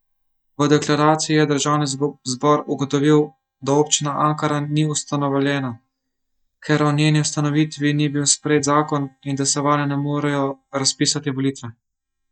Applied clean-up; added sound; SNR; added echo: neural mask model DeepFilterNet 3.